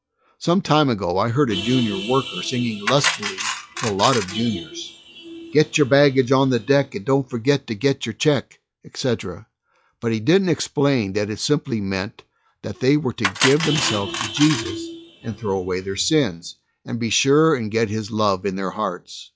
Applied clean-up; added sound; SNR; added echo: classical method log-MMSE.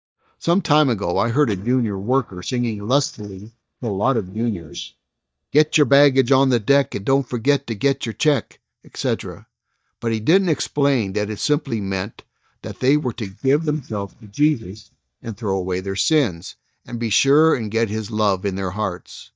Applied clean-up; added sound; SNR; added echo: neural mask model DeepFilterNet 3.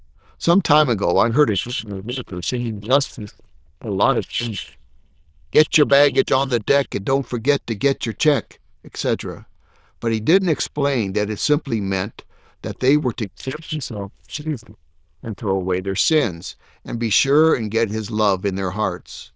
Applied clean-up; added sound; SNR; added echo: neural diffusion model UNIVERSE++.